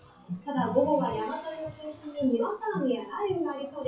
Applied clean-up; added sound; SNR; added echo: classical method WPE with log-MMSE.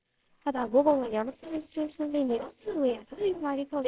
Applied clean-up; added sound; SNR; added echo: neural separator model SepFormer WHAMR!.